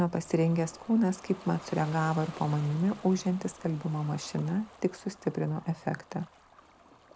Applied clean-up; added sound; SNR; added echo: none; Ocean; 19 dB; none.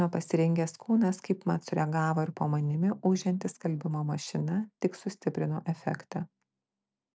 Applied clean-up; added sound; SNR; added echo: none; none; none; none.